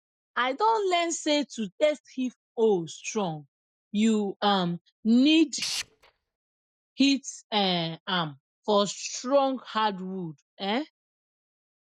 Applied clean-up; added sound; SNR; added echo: neural mask model DeepFilterNet 3.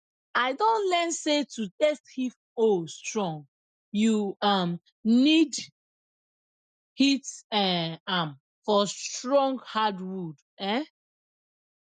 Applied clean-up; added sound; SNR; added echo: none; none; none; none.